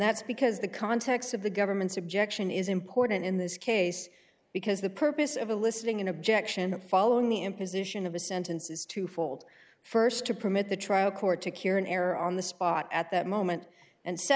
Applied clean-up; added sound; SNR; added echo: none; none; none; none.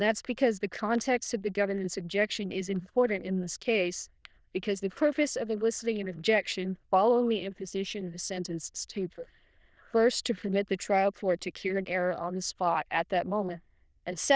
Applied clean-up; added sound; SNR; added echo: neural diffusion model UNIVERSE++.